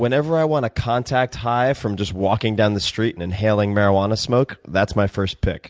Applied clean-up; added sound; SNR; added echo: none; none; none; none.